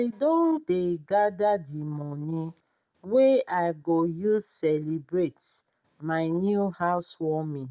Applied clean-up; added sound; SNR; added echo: none; none; none; none.